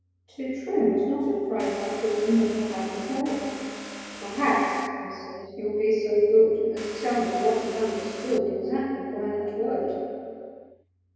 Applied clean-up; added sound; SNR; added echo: none; Vehicle; 13 dB; reverberation time 2.2 s.